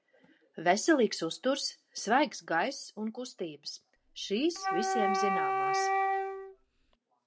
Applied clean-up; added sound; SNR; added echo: none; Wind instrument, woodwind instrument; -1 dB; none.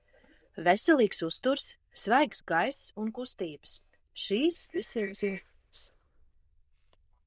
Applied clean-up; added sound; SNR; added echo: neural diffusion model UNIVERSE++.